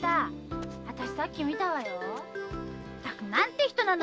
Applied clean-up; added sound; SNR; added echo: none; none; none; none.